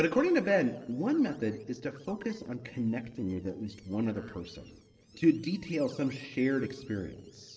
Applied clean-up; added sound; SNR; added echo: neural separator model SepFormer DNS4.